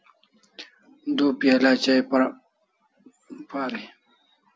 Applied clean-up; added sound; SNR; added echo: none; none; none; none.